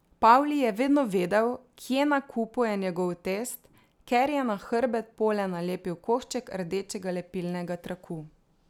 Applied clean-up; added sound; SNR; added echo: none; none; none; none.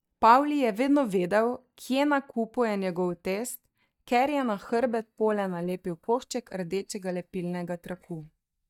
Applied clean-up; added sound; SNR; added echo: neural mask model DeepFilterNet 3.